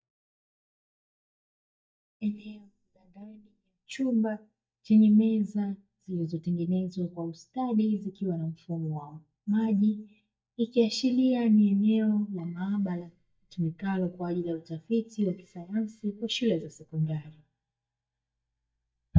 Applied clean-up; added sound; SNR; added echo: neural mask model DeepFilterNet 3.